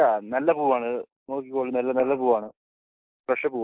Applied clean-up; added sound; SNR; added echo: neural mask model Resemble Enhance denoiser.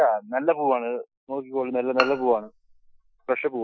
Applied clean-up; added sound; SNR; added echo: classical method Wiener filter.